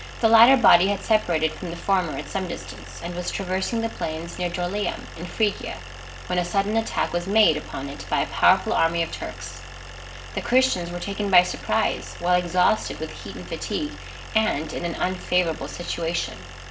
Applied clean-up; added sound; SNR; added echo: none; Idling; 13 dB; reverberation time 0.4 s.